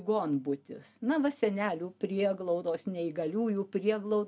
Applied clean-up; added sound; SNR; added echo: none; none; none; none.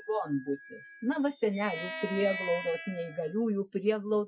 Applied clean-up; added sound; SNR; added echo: classical method Wiener filter.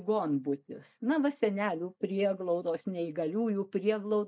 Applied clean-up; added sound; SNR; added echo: neural mask model Resemble Enhance denoiser.